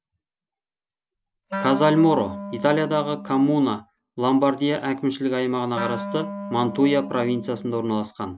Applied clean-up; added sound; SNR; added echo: none; Wind instrument, woodwind instrument; 10 dB; none.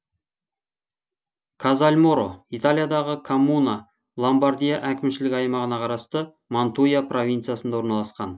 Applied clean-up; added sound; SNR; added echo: none; none; none; none.